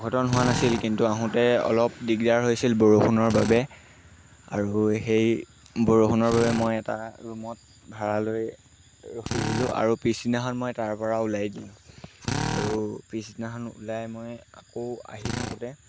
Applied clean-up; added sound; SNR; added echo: none; Drill; 11 dB; none.